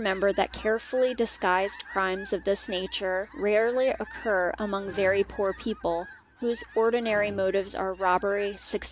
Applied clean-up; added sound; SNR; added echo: none; Fowl + Musical instrument; 18 dB; none.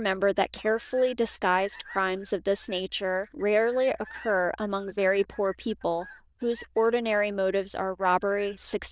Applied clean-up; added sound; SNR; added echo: neural diffusion model UNIVERSE++.